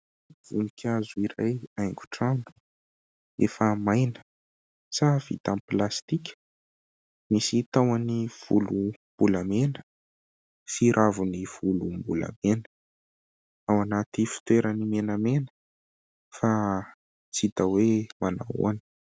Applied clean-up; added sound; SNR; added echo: none; none; none; none.